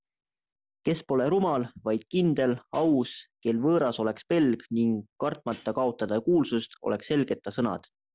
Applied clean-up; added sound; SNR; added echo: none; Hi-hat; 17 dB; none.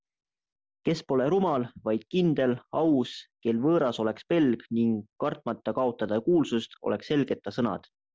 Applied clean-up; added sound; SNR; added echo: none; none; none; none.